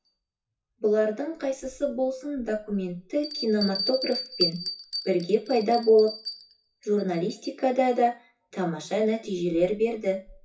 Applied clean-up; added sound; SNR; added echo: classical method WPE with log-MMSE.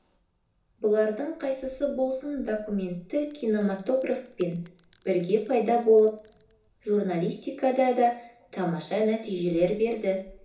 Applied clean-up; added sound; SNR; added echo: none; Bell; 8 dB; reverberation time 0.7 s.